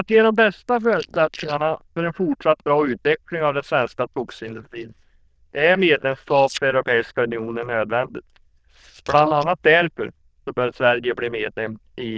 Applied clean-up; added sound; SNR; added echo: neural diffusion model UNIVERSE++.